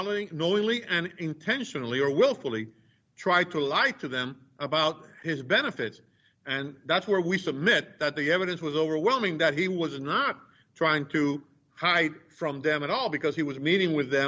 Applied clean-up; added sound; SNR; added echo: none; none; none; none.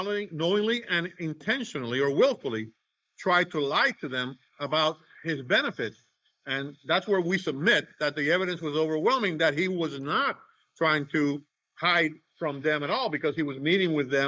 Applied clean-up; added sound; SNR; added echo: neural mask model Resemble Enhance denoiser.